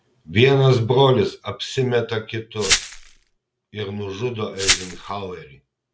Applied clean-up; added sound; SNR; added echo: none; Glass; 3 dB; none.